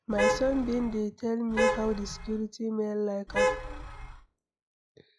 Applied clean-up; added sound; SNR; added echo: classical method log-MMSE.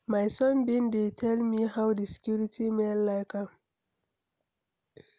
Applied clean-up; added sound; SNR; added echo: none; none; none; none.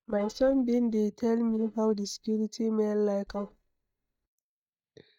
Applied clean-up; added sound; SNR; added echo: neural mask model DeepFilterNet 3.